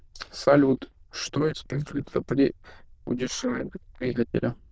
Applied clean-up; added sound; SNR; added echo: neural diffusion model UNIVERSE++.